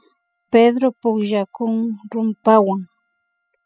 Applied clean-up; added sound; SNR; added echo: classical method spectral subtraction.